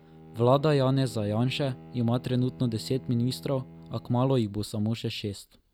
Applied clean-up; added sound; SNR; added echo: none; Bowed string instrument; 19 dB; none.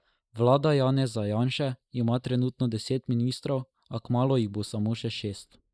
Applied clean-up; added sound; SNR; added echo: neural mask model Resemble Enhance denoiser.